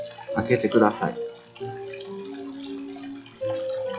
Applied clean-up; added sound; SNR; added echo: classical method log-MMSE.